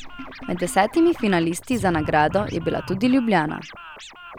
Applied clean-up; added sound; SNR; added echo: none; Sink (filling or washing) + Scratching (performance technique); 14 dB; none.